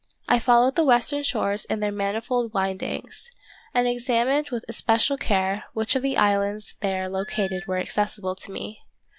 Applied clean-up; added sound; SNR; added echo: none; Squeak / Screech; 19 dB; none.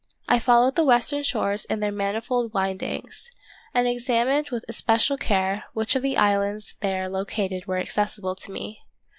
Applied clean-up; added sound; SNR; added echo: neural mask model Resemble Enhance denoiser.